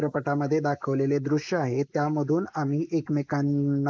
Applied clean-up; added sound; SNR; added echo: neural mask model Resemble Enhance denoiser.